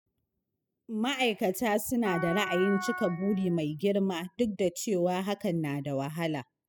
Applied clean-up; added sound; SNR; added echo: classical method spectral subtraction.